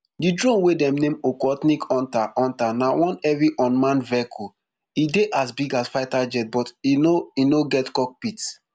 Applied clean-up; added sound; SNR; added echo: none; none; none; none.